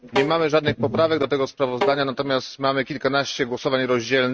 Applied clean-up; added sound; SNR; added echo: neural mask model RNNoise.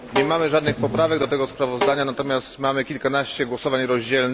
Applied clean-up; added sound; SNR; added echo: none; Snare drum; 8 dB; none.